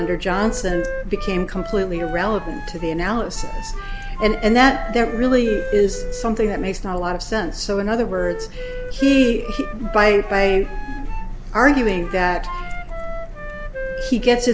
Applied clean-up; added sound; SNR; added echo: none; Wind instrument, woodwind instrument; 12 dB; none.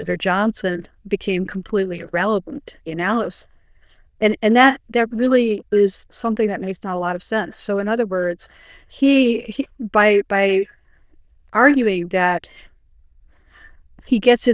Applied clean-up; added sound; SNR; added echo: neural diffusion model UNIVERSE++.